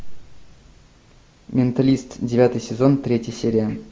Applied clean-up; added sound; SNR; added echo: none; none; none; none.